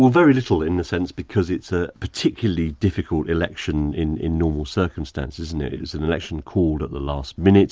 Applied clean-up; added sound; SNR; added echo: none; none; none; none.